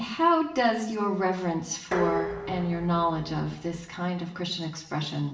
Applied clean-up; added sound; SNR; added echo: none; Dishes, pots, and pans; 8 dB; reverberation time 0.7 s.